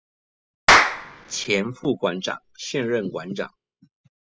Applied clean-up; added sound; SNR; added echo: classical method spectral subtraction.